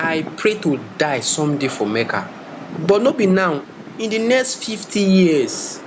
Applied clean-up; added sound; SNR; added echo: none; Rain; 15 dB; none.